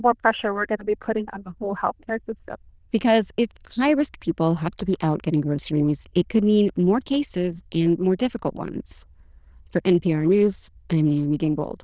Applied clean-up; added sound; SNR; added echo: neural diffusion model UNIVERSE++.